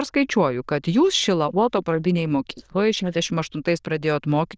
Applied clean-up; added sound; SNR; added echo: neural diffusion model UNIVERSE++.